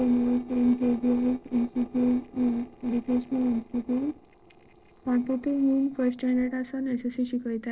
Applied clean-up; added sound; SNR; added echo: neural separator model SepFormer DNS4.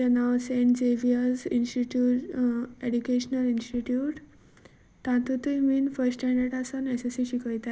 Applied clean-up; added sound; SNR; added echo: none; none; none; none.